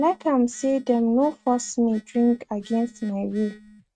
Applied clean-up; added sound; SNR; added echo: neural mask model RNNoise.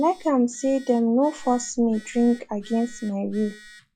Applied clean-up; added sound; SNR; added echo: classical method log-MMSE.